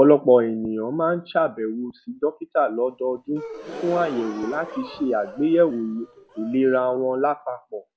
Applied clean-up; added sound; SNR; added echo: none; Gasp; 15 dB; none.